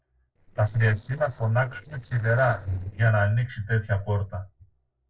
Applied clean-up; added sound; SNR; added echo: neural separator model SepFormer DNS4.